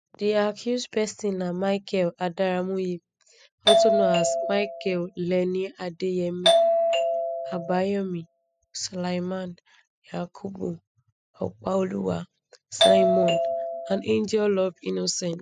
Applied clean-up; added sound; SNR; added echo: classical method spectral subtraction.